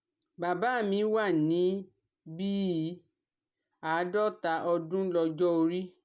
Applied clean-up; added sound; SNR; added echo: none; none; none; none.